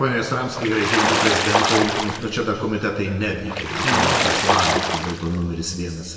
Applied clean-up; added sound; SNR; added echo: none; Water / Splash, splatter; -2 dB; reverberation time 2.2 s.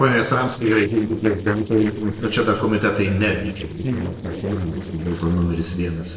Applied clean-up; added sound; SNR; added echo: neural separator model SepFormer DNS4.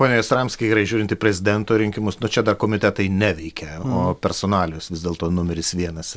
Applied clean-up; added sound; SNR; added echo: none; none; none; none.